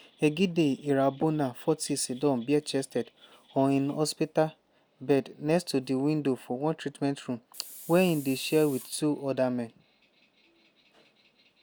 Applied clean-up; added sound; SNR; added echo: none; Hiss; 16 dB; none.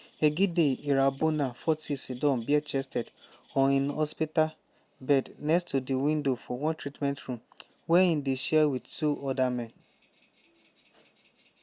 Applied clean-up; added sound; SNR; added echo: none; none; none; none.